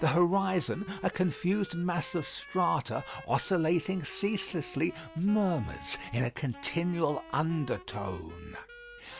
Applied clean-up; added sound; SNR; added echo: none; Wind instrument, woodwind instrument; 18 dB; none.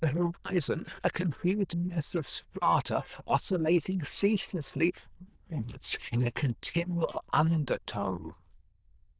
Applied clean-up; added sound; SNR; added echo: neural diffusion model UNIVERSE++.